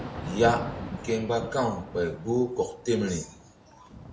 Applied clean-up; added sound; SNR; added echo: none; Thunder / Rain; 10 dB; none.